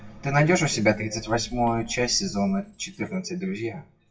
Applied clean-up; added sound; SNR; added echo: classical method WPE with log-MMSE.